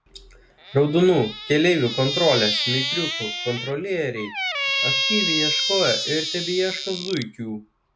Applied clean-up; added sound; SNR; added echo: none; Squeak; 3 dB; none.